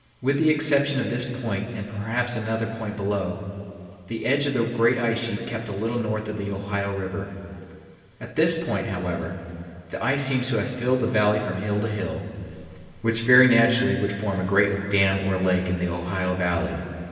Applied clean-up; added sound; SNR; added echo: none; none; none; reverberation time 2.5 s.